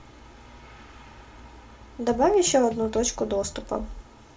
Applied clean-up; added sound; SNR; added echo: none; Drum kit; 13 dB; reverberation time 0.2 s.